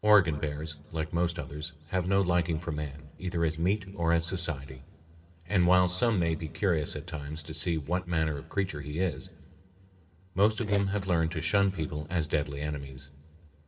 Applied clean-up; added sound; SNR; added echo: neural separator model SepFormer DNS4.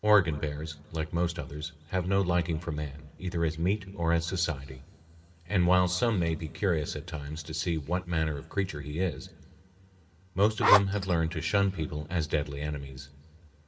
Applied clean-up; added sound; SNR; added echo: none; Zipper (clothing); -4 dB; reverberation time 2.0 s.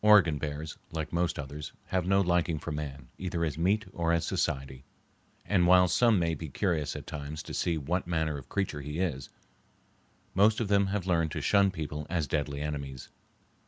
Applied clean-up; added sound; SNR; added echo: none; none; none; none.